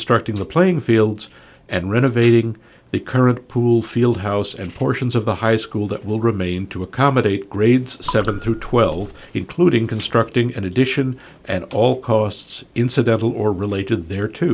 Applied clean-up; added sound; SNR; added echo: none; Raindrop / Drip; 12 dB; none.